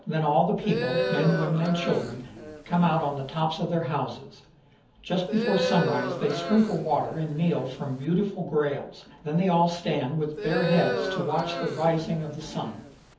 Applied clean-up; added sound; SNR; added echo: none; Crowd; 5 dB; reverberation time 0.7 s.